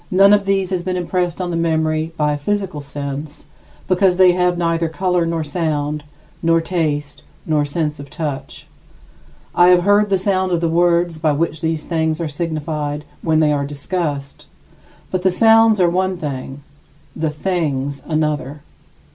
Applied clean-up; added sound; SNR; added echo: none; none; none; none.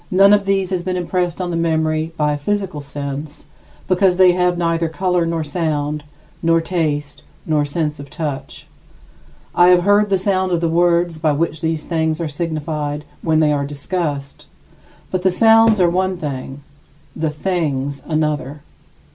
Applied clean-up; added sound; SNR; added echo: none; Thump, thud; 13 dB; none.